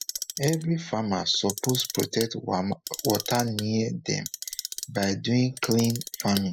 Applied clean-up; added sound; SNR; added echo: classical method spectral subtraction.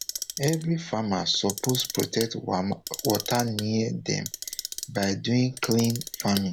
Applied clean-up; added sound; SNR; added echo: none; Clock; 10 dB; none.